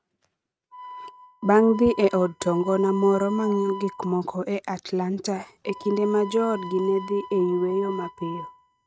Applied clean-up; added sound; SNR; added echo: neural mask model RNNoise.